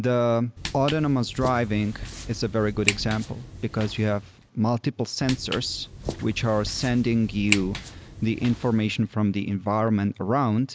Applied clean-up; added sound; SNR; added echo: none; Walk, footsteps; 9 dB; none.